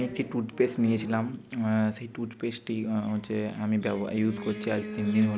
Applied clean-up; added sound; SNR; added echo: none; Telephone; 14 dB; none.